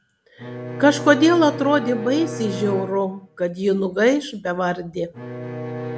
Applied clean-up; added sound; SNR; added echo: none; Bowed string instrument; 11 dB; none.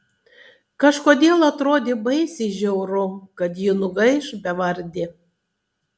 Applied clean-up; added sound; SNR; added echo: none; none; none; none.